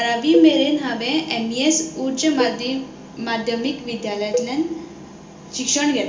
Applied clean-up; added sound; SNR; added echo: none; Cowbell; 10 dB; reverberation time 0.4 s.